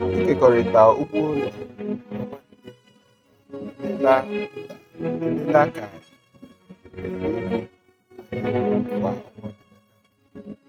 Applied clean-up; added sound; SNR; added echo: neural mask model RNNoise.